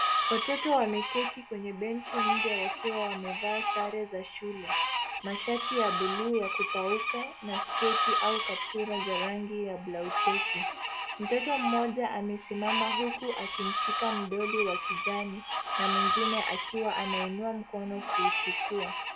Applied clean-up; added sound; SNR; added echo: none; Screech; -2 dB; reverberation time 0.2 s.